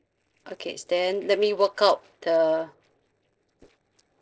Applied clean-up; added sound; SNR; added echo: neural separator model SepFormer DNS4.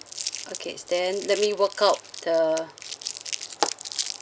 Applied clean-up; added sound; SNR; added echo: none; Crumpling, crinkling; 9 dB; none.